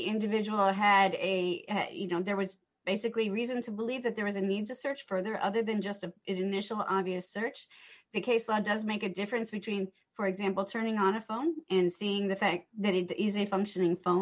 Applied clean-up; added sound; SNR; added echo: none; none; none; none.